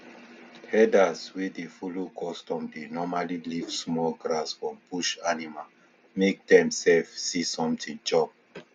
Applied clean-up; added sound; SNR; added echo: none; none; none; none.